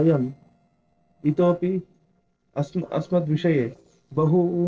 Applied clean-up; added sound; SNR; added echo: neural separator model SepFormer DNS4.